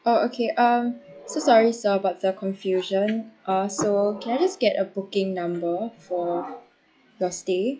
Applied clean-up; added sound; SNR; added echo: classical method log-MMSE.